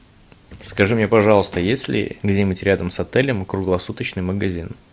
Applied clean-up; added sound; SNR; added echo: none; none; none; none.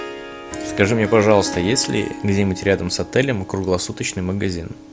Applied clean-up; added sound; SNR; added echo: none; Harp; 12 dB; none.